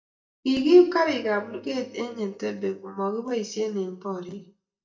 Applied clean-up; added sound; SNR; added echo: neural mask model DeepFilterNet 3.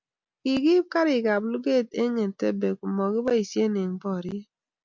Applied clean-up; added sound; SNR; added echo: none; none; none; none.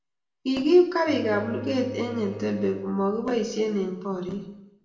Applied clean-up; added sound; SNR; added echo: none; Bowed string instrument; 15 dB; reverberation time 0.8 s.